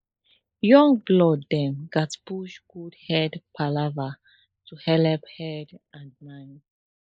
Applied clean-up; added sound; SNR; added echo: neural mask model Resemble Enhance denoiser.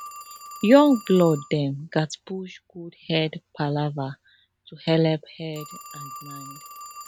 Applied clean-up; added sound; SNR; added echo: none; Telephone; 19 dB; none.